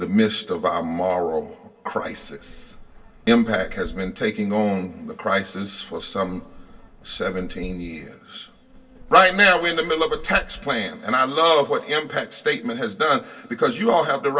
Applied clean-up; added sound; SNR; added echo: none; Insect; 18 dB; reverberation time 0.1 s.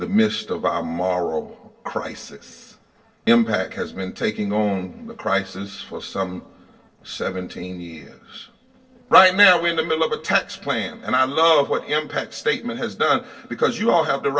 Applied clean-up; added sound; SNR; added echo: neural separator model SepFormer DNS4.